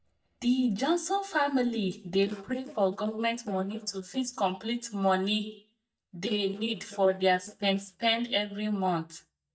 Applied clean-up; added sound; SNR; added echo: neural mask model DeepFilterNet 3.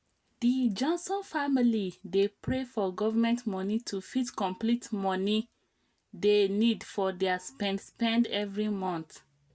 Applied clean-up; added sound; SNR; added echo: none; none; none; none.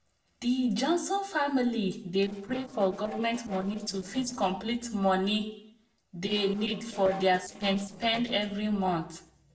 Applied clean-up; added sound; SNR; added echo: neural separator model SepFormer DNS4.